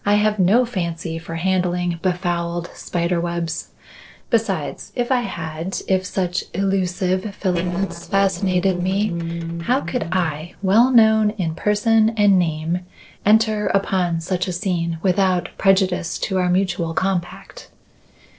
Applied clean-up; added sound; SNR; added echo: neural separator model SepFormer DNS4.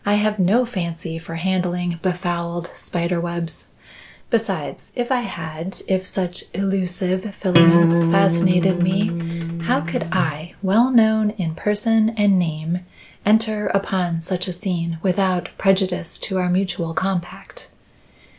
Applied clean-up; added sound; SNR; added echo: none; Acoustic guitar; -2 dB; none.